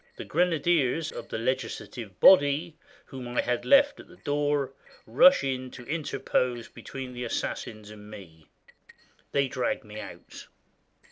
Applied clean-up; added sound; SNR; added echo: neural separator model SepFormer DNS4.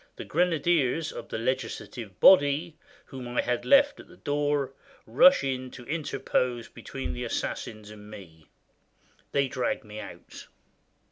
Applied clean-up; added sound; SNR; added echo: none; none; none; none.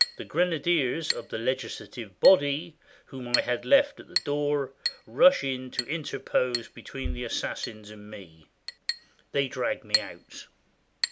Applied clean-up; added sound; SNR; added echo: none; Chink, clink; 9 dB; none.